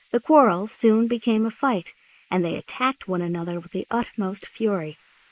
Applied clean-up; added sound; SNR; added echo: neural mask model Resemble Enhance denoiser.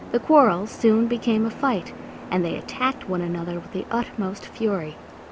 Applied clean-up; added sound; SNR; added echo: none; Waves, surf + Guitar; 16 dB; none.